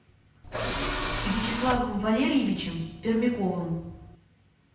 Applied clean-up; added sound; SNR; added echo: none; Tools; 5 dB; reverberation time 0.9 s.